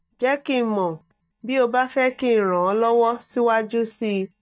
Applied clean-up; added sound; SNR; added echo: neural mask model DeepFilterNet 3.